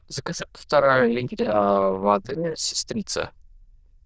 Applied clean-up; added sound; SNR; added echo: neural diffusion model UNIVERSE++.